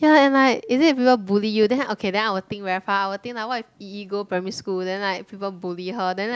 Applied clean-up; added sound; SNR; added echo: none; none; none; none.